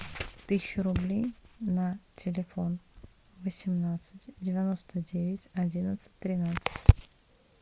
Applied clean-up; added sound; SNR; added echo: none; none; none; none.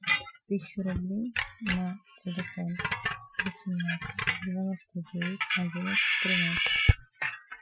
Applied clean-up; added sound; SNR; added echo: classical method Wiener filter.